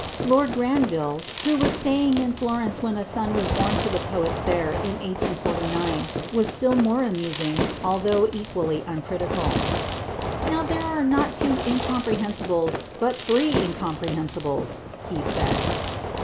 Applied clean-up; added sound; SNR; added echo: none; Fireworks; 4 dB; none.